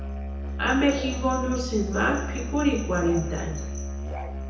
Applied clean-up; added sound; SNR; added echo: none; Musical instrument; 5 dB; reverberation time 0.9 s.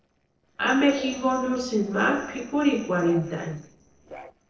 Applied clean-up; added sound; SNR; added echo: neural separator model SepFormer DNS4.